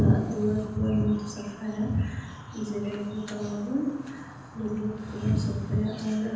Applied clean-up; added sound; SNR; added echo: none; Fire; 17 dB; reverberation time 1.1 s.